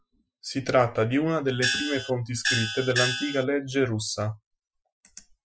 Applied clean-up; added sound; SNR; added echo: classical method Wiener filter.